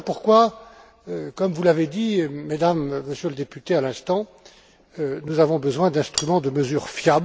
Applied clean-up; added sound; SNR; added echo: none; Cutlery, silverware; 8 dB; none.